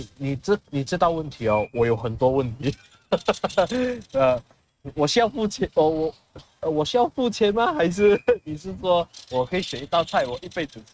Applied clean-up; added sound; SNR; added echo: neural mask model RNNoise.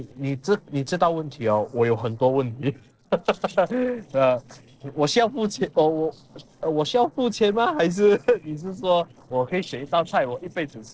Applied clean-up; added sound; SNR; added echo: neural separator model SepFormer DNS4.